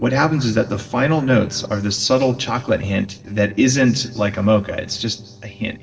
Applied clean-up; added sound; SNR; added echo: neural separator model SepFormer DNS4.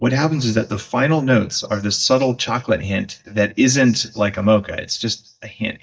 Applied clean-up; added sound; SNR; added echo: neural mask model DeepFilterNet 3.